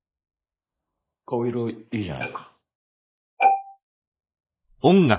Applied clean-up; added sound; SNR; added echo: neural mask model Resemble Enhance denoiser.